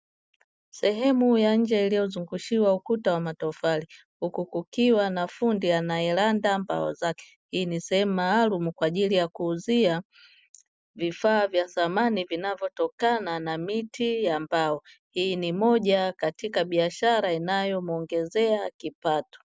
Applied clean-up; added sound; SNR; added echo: none; none; none; none.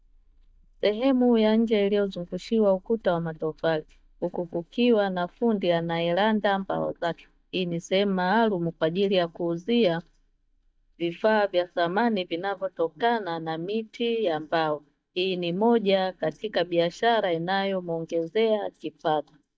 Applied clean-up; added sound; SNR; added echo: neural mask model DeepFilterNet 3.